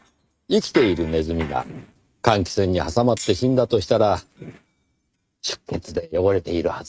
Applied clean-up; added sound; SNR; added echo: neural mask model RNNoise.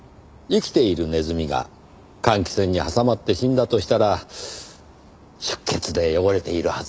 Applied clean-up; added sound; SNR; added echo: none; none; none; none.